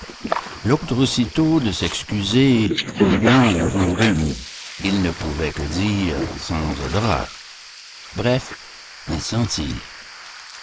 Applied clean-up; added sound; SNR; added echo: neural mask model Resemble Enhance denoiser.